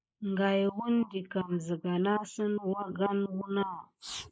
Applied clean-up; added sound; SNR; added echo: neural mask model Resemble Enhance denoiser.